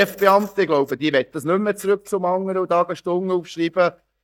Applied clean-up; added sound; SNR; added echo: neural mask model DeepFilterNet 3.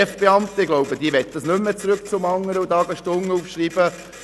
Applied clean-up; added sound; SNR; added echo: none; Printer; 20 dB; none.